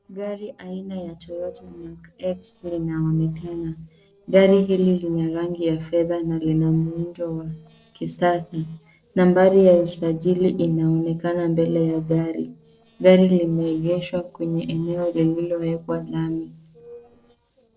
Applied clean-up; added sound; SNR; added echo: neural separator model SepFormer DNS4.